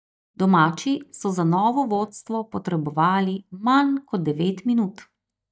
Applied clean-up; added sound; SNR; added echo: neural mask model DeepFilterNet 3.